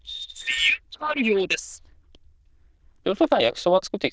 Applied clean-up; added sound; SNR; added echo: neural diffusion model UNIVERSE++.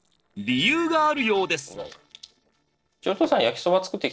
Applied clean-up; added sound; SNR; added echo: neural separator model SepFormer DNS4.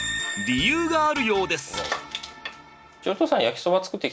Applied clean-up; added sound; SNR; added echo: none; none; none; none.